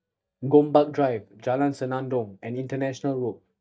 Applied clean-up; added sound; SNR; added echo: neural mask model DeepFilterNet 3.